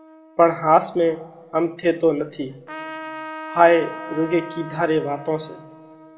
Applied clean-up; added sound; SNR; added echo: none; Trumpet; 16 dB; reverberation time 1.7 s.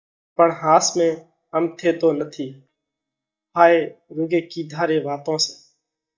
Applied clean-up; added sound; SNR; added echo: neural mask model DeepFilterNet 3.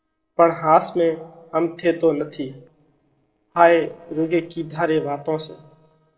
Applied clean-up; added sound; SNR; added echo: neural separator model SepFormer DNS4.